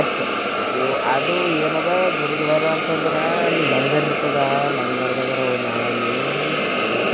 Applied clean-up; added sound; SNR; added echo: none; Hiss; -2 dB; none.